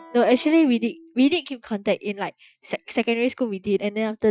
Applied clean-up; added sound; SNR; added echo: classical method Wiener filter.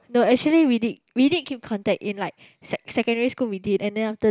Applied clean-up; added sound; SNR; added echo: none; none; none; none.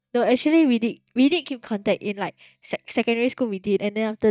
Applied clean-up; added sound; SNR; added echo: neural mask model DeepFilterNet 3.